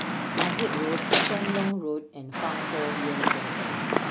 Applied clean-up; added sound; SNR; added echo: none; Waves, surf / Wind; -5 dB; none.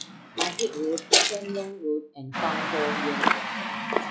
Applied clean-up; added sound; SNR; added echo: classical method log-MMSE.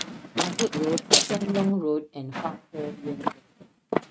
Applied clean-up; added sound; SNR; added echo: neural mask model RNNoise.